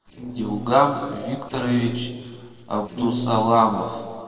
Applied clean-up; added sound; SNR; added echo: neural separator model SepFormer DNS4.